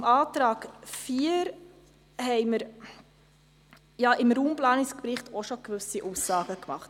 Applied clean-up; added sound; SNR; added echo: none; none; none; none.